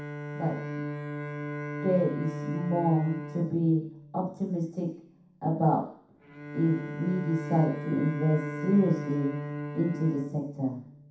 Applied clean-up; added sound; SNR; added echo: none; Bowed string instrument; 8 dB; reverberation time 0.7 s.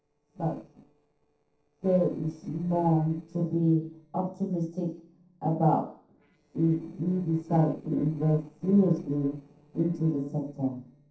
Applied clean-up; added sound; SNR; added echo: neural separator model SepFormer DNS4.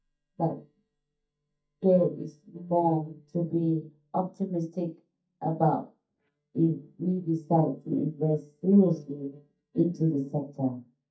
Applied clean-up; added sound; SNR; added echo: neural mask model DeepFilterNet 3.